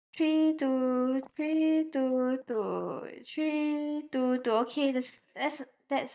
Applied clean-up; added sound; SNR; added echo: neural mask model DeepFilterNet 3.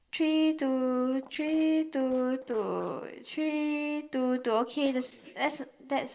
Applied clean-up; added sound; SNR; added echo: neural separator model SepFormer DNS4.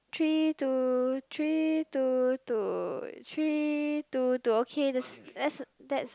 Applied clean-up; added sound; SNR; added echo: none; none; none; none.